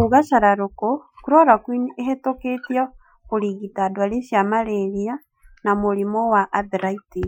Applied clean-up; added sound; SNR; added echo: classical method Wiener filter.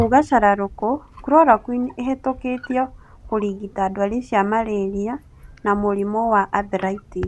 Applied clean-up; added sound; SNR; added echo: none; Wild animals; 19 dB; none.